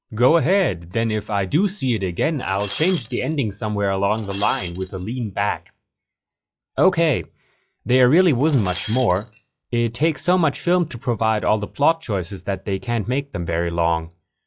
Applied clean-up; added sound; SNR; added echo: classical method log-MMSE.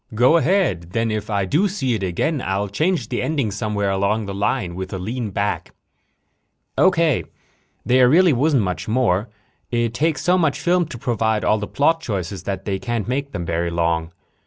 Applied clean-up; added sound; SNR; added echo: none; none; none; none.